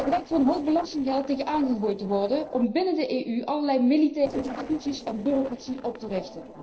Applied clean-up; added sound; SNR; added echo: neural separator model SepFormer DNS4.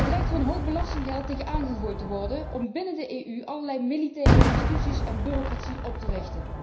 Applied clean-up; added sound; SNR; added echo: none; Fireworks; -5 dB; reverberation time 0.5 s.